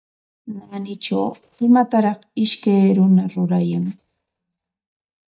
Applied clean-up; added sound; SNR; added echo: neural mask model DeepFilterNet 3.